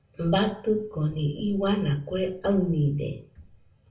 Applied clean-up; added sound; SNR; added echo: none; none; none; reverberation time 0.3 s.